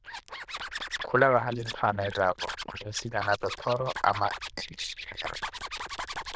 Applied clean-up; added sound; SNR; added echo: neural diffusion model UNIVERSE++.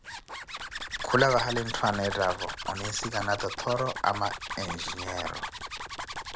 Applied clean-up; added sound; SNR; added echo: none; Zipper (clothing); 7 dB; none.